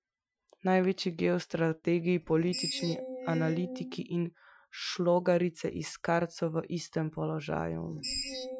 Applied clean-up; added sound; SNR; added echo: classical method Wiener filter.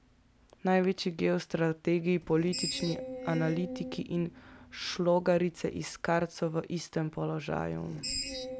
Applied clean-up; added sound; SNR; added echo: none; Screech; 11 dB; none.